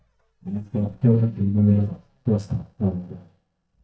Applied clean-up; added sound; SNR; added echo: neural mask model DeepFilterNet 3.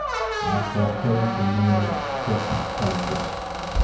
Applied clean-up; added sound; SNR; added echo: none; Squeak; 1 dB; reverberation time 0.9 s.